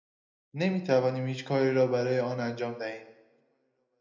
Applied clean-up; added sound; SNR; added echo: none; none; none; reverberation time 0.7 s.